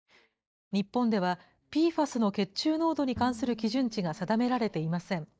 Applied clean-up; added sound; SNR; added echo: neural mask model DeepFilterNet 3.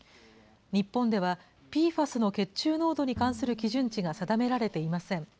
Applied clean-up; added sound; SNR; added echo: none; Bowed string instrument; 15 dB; none.